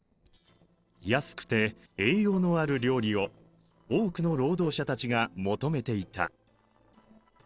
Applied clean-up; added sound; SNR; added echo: neural separator model SepFormer DNS4.